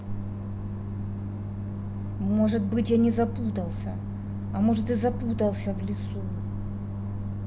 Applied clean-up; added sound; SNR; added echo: none; none; none; none.